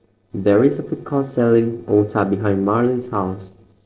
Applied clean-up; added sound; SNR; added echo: neural separator model SepFormer DNS4.